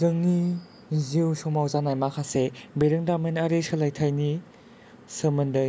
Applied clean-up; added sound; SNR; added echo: none; none; none; none.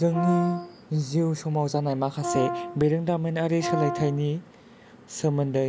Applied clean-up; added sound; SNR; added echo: none; Brass instrument; 6 dB; none.